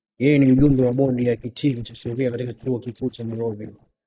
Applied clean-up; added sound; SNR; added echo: neural mask model DeepFilterNet 3.